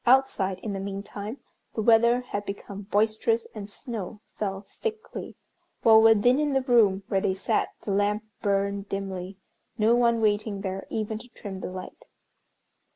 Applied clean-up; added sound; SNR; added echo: none; none; none; none.